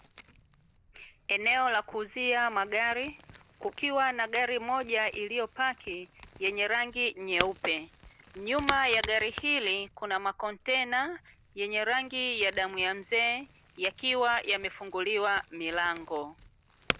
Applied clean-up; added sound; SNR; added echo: none; Crack / Crackle; 11 dB; none.